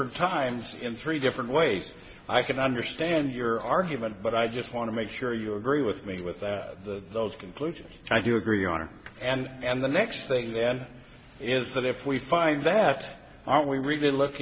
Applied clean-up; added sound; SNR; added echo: none; none; none; none.